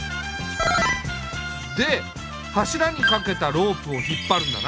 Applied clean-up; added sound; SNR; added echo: none; none; none; none.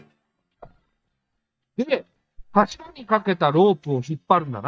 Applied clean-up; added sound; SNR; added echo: neural mask model DeepFilterNet 3.